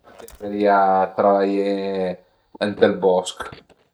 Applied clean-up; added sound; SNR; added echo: neural mask model DeepFilterNet 3.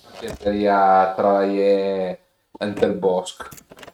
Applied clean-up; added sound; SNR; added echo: neural mask model RNNoise.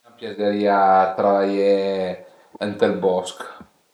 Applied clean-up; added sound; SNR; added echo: none; none; none; none.